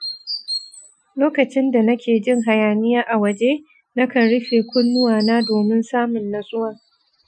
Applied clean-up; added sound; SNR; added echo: classical method Wiener filter.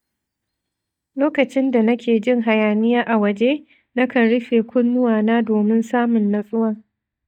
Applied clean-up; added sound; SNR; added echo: neural mask model DeepFilterNet 3.